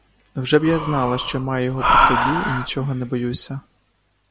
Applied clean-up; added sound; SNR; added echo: none; Breathing; 1 dB; none.